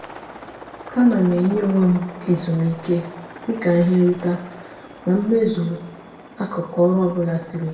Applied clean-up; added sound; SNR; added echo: none; Aircraft; 18 dB; reverberation time 0.8 s.